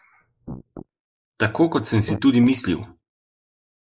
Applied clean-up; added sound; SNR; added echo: neural mask model Resemble Enhance denoiser.